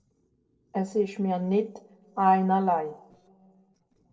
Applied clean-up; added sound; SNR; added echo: neural separator model SepFormer DNS4.